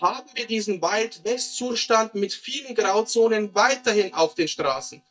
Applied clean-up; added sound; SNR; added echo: neural mask model DeepFilterNet 3.